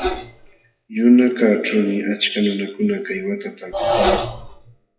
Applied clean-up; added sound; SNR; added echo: classical method WPE with log-MMSE.